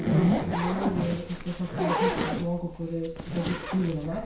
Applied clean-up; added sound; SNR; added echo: none; Zipper (clothing); -2 dB; reverberation time 0.6 s.